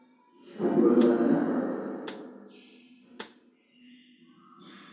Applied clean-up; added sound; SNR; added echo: none; Snare drum; 19 dB; reverberation time 2.0 s.